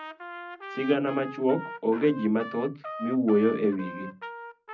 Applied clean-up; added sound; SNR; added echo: none; Trumpet; 13 dB; reverberation time 0.4 s.